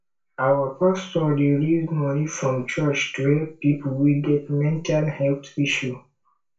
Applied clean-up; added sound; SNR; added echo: none; none; none; reverberation time 0.3 s.